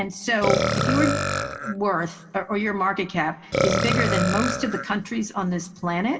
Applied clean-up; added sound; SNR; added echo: none; Burping, eructation; 1 dB; reverberation time 2.7 s.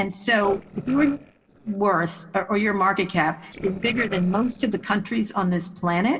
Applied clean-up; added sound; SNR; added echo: neural separator model SepFormer DNS4.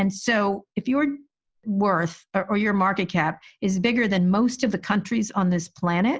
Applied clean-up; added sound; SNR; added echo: none; none; none; none.